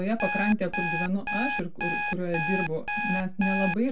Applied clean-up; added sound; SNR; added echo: none; Alarm; 1 dB; reverberation time 0.1 s.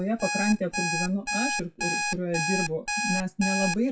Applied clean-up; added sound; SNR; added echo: classical method WPE with log-MMSE.